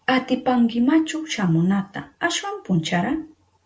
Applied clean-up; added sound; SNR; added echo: none; none; none; none.